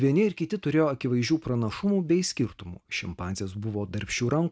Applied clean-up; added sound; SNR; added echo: none; none; none; none.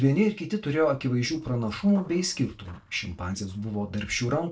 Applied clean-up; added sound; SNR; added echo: neural separator model SepFormer DNS4.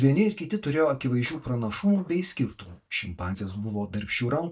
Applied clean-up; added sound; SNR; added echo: neural mask model DeepFilterNet 3.